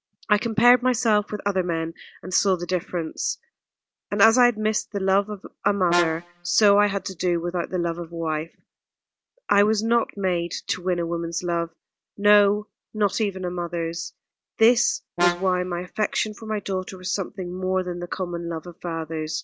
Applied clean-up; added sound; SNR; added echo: none; Brass instrument; 6 dB; none.